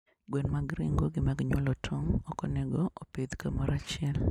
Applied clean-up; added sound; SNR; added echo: none; none; none; none.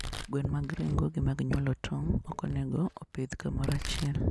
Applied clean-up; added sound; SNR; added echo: none; Domestic sounds, home sounds; 12 dB; none.